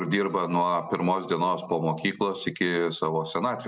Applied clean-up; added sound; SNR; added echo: none; none; none; none.